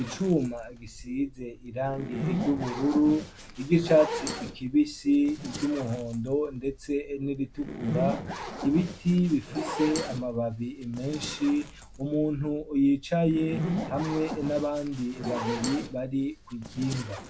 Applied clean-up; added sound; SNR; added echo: none; Zipper (clothing); 9 dB; none.